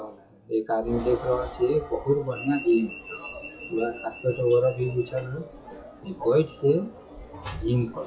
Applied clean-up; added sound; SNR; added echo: classical method WPE with log-MMSE.